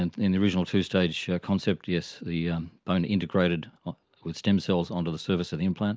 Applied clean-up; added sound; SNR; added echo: none; none; none; none.